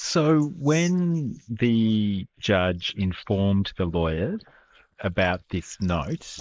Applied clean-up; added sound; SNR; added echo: neural mask model Resemble Enhance denoiser.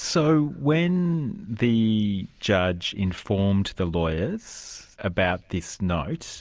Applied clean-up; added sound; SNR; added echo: none; none; none; none.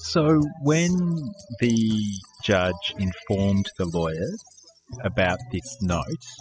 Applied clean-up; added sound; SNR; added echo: classical method spectral subtraction.